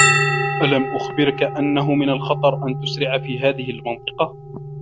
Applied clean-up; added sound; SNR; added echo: none; Bell; 2 dB; none.